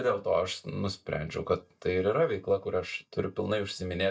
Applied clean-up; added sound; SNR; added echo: neural mask model DeepFilterNet 3.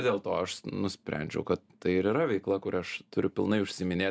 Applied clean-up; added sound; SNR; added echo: none; none; none; none.